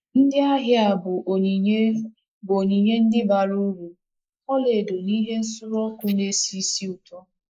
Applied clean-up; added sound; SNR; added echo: neural mask model Resemble Enhance denoiser.